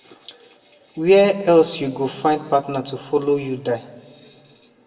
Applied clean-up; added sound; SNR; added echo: none; none; none; reverberation time 1.1 s.